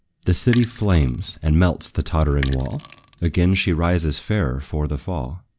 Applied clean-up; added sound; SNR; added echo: none; Sink (filling or washing); 16 dB; none.